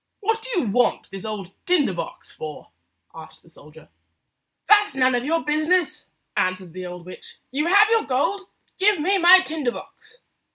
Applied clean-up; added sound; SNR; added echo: none; none; none; none.